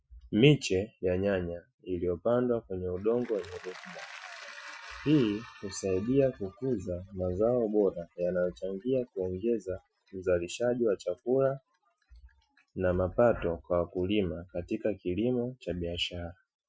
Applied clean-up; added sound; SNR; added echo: classical method Wiener filter.